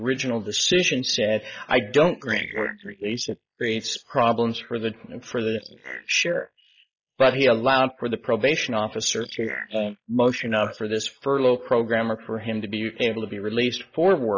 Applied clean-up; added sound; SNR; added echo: neural mask model Resemble Enhance denoiser.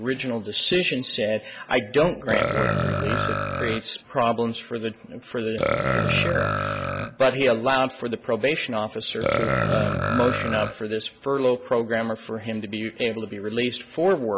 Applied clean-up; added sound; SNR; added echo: none; Burping, eructation; 2 dB; none.